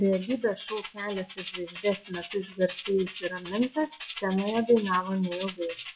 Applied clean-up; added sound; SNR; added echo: classical method log-MMSE.